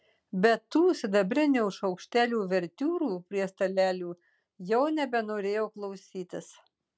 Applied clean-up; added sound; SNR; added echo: none; none; none; none.